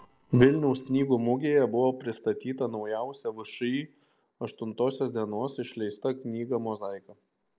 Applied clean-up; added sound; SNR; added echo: neural separator model SepFormer DNS4.